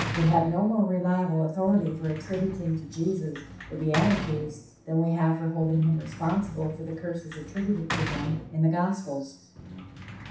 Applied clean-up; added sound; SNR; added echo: none; Sliding door / Slam; 11 dB; reverberation time 0.7 s.